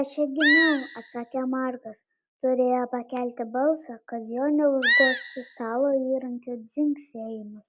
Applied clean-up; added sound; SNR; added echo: none; Animal; -1 dB; none.